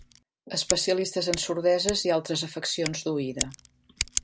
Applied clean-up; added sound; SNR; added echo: none; Scissors; 8 dB; none.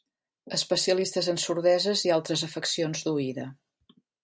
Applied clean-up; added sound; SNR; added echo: none; none; none; none.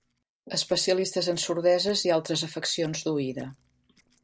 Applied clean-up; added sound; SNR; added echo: neural separator model SepFormer DNS4.